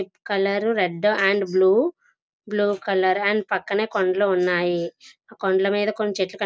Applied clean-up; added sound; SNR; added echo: none; none; none; none.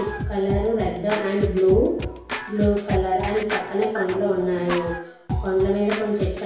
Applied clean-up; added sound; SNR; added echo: none; Scratching (performance technique); 7 dB; reverberation time 2.2 s.